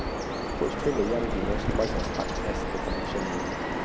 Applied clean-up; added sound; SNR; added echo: none; Bird vocalization, bird call, bird song; -3 dB; none.